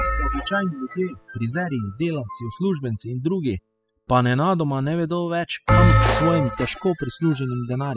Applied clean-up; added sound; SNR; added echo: classical method spectral subtraction.